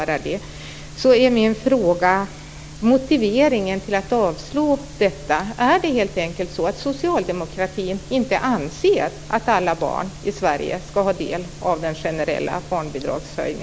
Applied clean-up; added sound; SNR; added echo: none; none; none; none.